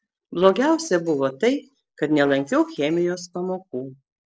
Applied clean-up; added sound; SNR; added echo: neural separator model SepFormer DNS4.